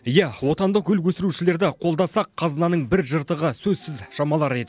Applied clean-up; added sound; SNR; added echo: none; none; none; none.